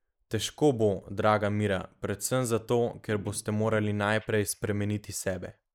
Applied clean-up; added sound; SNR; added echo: neural mask model Resemble Enhance denoiser.